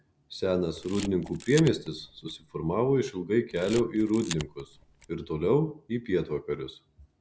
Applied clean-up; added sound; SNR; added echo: none; Camera; 15 dB; none.